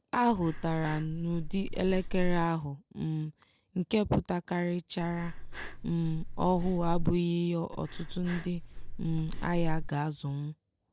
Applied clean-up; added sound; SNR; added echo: none; Breathing; 2 dB; none.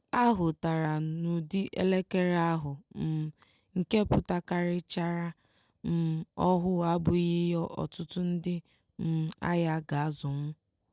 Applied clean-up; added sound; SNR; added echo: none; none; none; none.